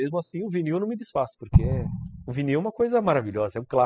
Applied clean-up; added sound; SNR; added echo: classical method spectral subtraction.